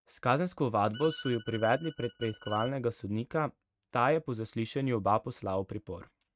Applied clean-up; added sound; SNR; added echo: neural mask model RNNoise.